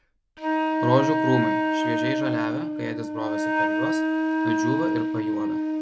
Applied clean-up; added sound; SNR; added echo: none; Wind instrument, woodwind instrument; -5 dB; none.